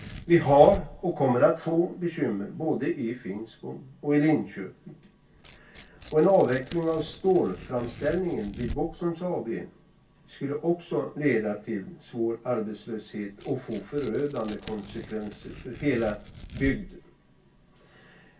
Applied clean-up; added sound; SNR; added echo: none; Tearing; 17 dB; reverberation time 0.2 s.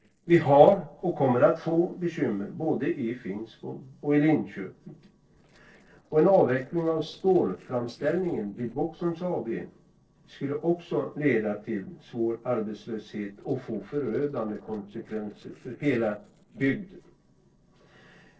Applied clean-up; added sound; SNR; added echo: neural separator model SepFormer DNS4.